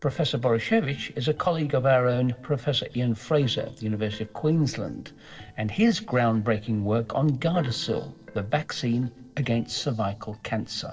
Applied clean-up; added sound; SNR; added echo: neural separator model SepFormer DNS4.